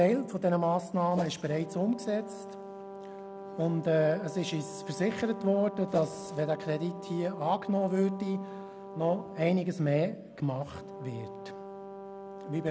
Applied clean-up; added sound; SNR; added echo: none; Whoosh, swoosh, swish + Brass instrument; 12 dB; none.